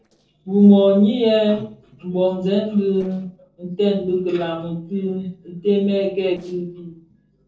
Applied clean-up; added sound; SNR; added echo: neural separator model SepFormer DNS4.